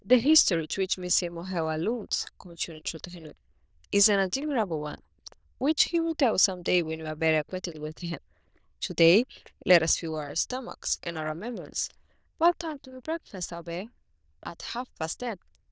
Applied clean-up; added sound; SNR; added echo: neural diffusion model UNIVERSE++.